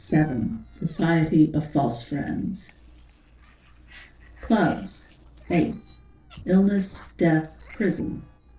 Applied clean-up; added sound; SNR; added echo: neural separator model SepFormer DNS4.